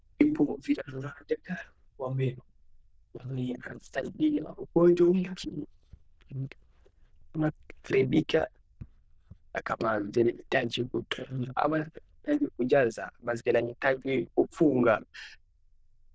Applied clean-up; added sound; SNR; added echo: neural diffusion model UNIVERSE++.